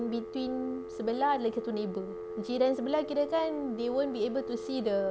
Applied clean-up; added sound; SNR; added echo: none; Telephone; 9 dB; none.